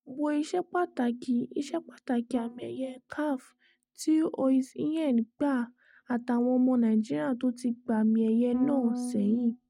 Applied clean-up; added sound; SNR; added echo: neural mask model DeepFilterNet 3.